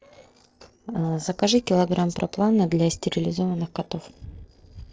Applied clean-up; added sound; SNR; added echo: neural separator model SepFormer DNS4.